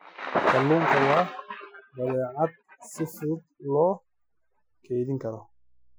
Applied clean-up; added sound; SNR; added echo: classical method Wiener filter.